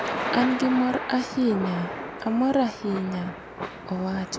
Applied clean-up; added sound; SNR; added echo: none; Thunder / Rain; 7 dB; none.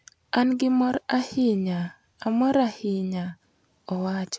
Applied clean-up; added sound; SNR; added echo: none; none; none; none.